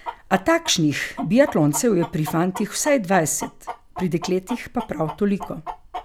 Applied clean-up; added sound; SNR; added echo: none; Chicken, rooster; 14 dB; none.